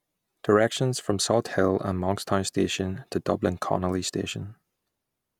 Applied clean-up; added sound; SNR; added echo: none; none; none; none.